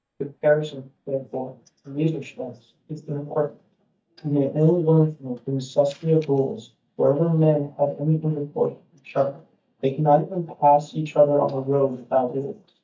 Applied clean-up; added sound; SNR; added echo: neural mask model DeepFilterNet 3.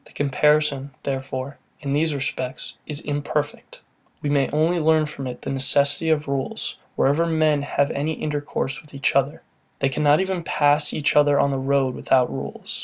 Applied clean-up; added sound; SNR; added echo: none; none; none; none.